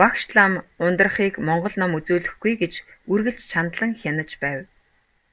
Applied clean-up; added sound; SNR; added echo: none; none; none; none.